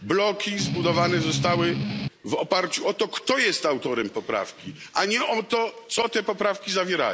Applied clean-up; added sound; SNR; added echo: none; Strum; 3 dB; none.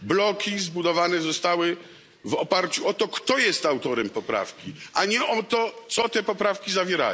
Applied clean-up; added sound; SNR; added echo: none; none; none; none.